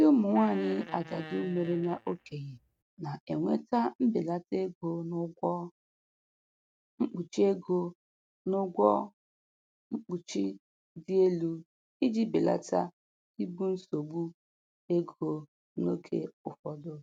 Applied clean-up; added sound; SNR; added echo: neural mask model RNNoise.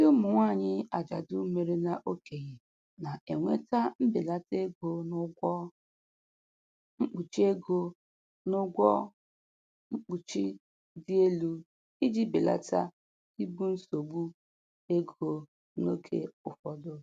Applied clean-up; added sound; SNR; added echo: none; none; none; none.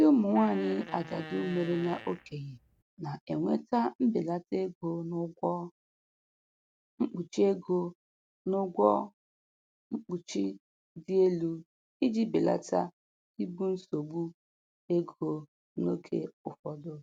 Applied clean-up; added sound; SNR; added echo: none; Fart; 14 dB; none.